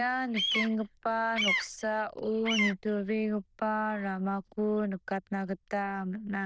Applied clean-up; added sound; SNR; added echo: neural diffusion model UNIVERSE++.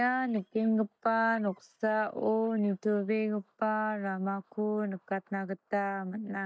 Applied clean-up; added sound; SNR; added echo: neural mask model DeepFilterNet 3.